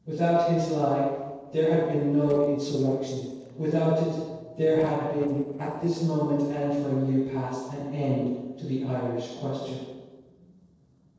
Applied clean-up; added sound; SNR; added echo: neural separator model SepFormer DNS4.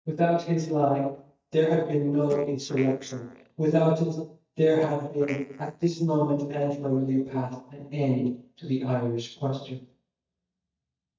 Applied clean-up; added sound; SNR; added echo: neural mask model DeepFilterNet 3.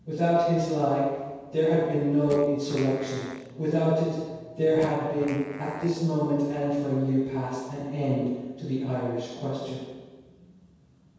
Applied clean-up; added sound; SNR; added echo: none; Fart; 19 dB; reverberation time 1.2 s.